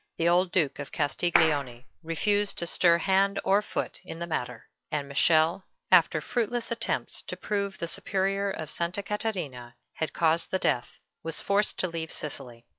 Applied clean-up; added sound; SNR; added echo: classical method log-MMSE.